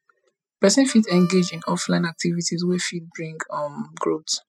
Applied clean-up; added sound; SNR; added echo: classical method spectral subtraction.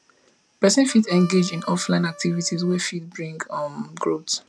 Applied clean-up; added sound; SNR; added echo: none; Harmonica; 19 dB; none.